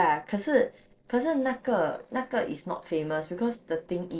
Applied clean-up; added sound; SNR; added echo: neural separator model SepFormer DNS4.